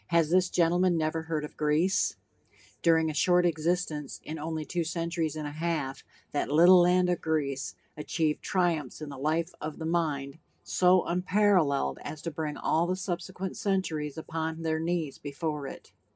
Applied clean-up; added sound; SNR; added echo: none; none; none; reverberation time 0.3 s.